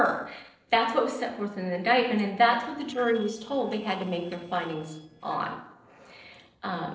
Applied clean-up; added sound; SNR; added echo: neural separator model SepFormer DNS4.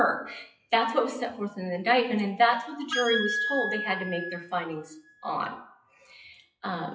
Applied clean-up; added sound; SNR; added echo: classical method WPE with log-MMSE.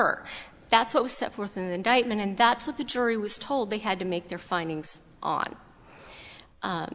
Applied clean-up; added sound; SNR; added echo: none; none; none; none.